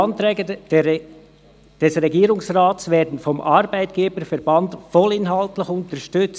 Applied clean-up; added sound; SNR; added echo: none; none; none; none.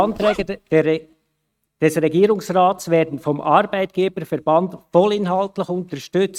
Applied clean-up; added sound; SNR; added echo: neural mask model RNNoise.